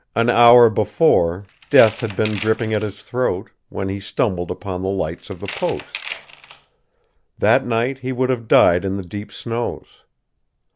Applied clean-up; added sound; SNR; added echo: none; Tools; 16 dB; none.